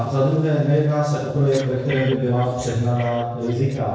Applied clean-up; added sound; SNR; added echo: neural separator model SepFormer DNS4.